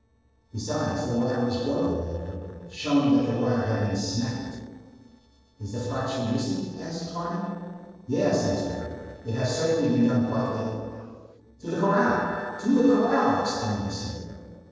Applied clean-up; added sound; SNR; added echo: neural separator model SepFormer DNS4.